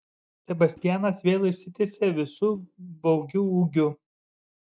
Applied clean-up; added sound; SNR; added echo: neural mask model DeepFilterNet 3.